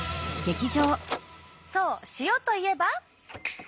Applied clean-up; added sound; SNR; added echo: none; Printer; 14 dB; none.